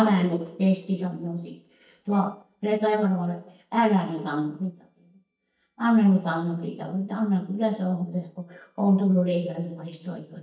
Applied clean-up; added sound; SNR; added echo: neural mask model DeepFilterNet 3.